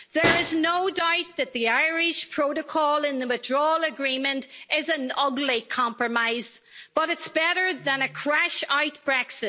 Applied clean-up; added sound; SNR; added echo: none; Snare drum; 8 dB; none.